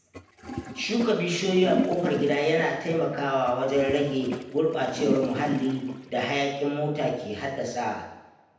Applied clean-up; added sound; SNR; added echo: none; Toilet flush; 8 dB; reverberation time 0.9 s.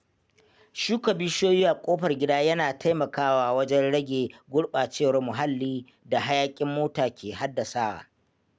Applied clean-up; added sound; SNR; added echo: none; none; none; none.